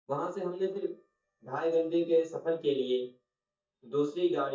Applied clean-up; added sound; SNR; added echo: neural mask model DeepFilterNet 3.